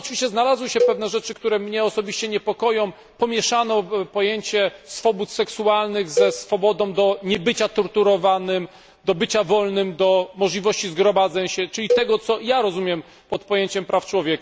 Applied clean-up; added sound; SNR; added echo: none; Cowbell; 6 dB; none.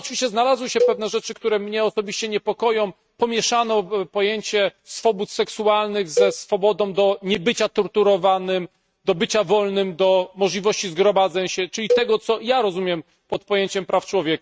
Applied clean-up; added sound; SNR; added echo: neural mask model RNNoise.